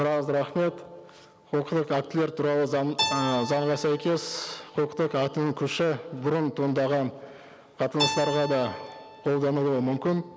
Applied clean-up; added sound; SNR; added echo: none; Keyboard (musical); 11 dB; none.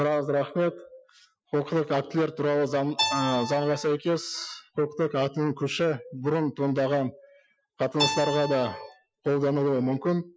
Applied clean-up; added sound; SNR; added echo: classical method Wiener filter.